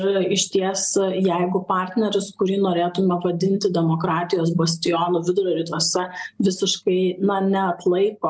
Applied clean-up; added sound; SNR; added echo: none; none; none; none.